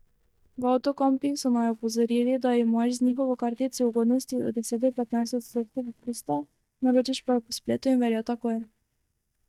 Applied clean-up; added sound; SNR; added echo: neural mask model DeepFilterNet 3.